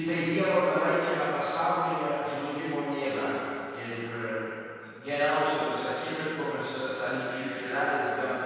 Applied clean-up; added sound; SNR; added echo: none; none; none; reverberation time 2.2 s.